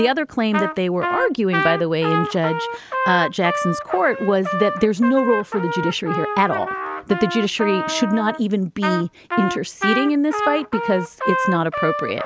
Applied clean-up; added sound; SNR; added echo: none; Trumpet; 5 dB; none.